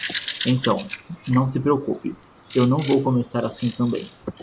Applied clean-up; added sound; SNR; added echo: none; Bird vocalization, bird call, bird song; 10 dB; none.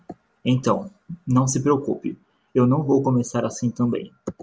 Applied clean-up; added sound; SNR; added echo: none; none; none; none.